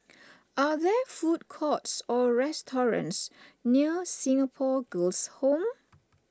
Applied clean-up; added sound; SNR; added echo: none; none; none; none.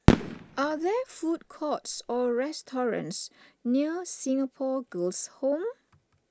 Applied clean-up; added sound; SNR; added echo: none; Fireworks; -2 dB; none.